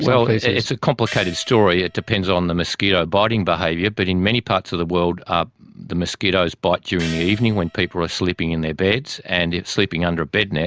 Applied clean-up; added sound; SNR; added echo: none; Gong; 18 dB; none.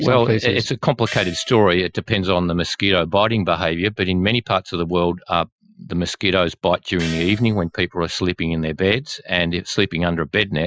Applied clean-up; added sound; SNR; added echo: classical method Wiener filter.